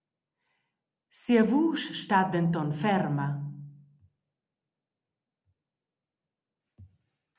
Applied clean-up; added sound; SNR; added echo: none; none; none; none.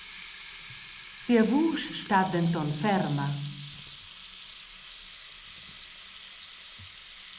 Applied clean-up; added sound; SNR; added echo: none; Water tap, faucet; 15 dB; none.